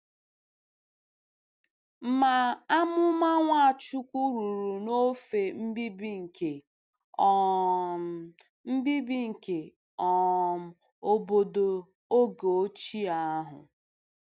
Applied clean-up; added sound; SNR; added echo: none; none; none; none.